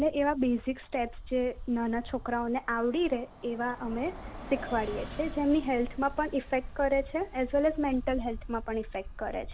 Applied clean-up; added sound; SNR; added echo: none; Bus; 12 dB; none.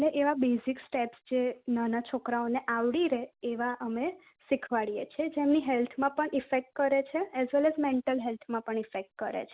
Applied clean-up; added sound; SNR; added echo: none; none; none; none.